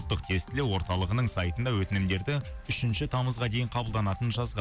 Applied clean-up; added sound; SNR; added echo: none; none; none; none.